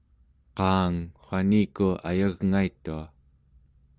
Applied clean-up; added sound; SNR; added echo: none; none; none; none.